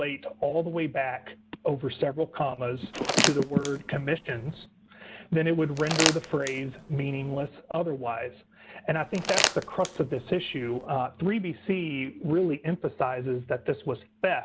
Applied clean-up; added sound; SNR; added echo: none; Crumpling, crinkling; 3 dB; none.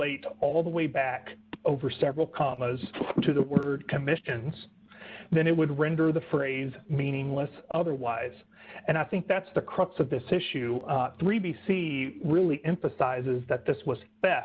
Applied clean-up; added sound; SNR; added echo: none; none; none; none.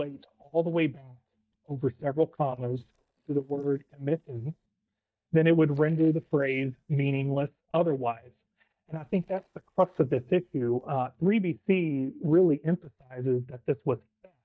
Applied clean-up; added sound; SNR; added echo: neural mask model DeepFilterNet 3.